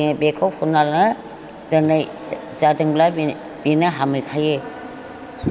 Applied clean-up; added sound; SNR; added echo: none; none; none; none.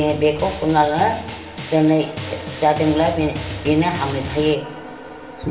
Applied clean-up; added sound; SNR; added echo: none; Drum; 12 dB; reverberation time 0.7 s.